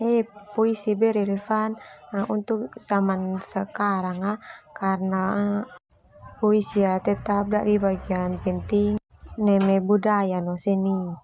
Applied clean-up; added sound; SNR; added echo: none; none; none; none.